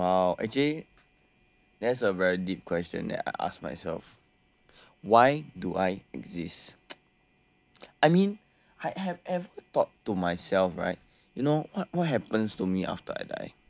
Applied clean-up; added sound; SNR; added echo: none; none; none; none.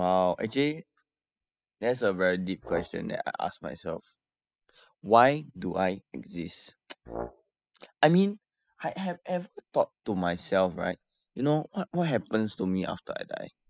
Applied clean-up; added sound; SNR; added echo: classical method spectral subtraction.